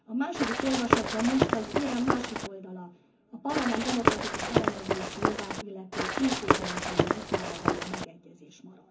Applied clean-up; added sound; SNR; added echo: none; Run; -5 dB; reverberation time 0.3 s.